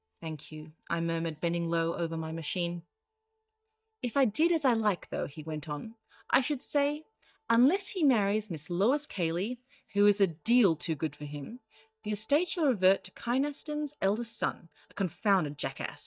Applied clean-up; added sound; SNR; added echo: neural mask model DeepFilterNet 3.